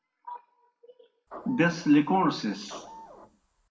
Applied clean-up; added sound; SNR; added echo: none; Printer / Engine; 18 dB; reverberation time 0.6 s.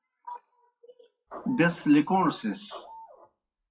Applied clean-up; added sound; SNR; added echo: classical method WPE with log-MMSE.